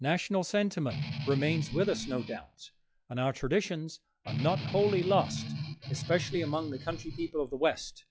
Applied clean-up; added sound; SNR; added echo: classical method log-MMSE.